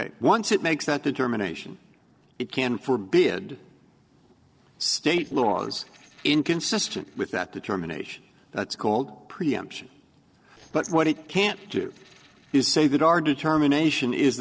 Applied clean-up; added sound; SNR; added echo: neural separator model SepFormer DNS4.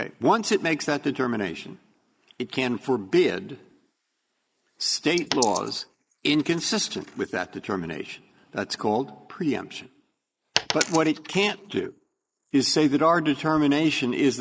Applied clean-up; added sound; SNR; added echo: neural mask model Resemble Enhance denoiser.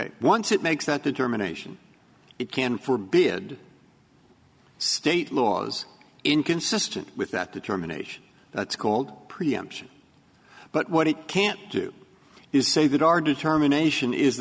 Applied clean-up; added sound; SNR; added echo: none; none; none; none.